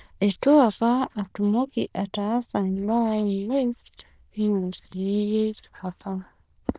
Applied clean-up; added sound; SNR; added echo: neural diffusion model UNIVERSE++.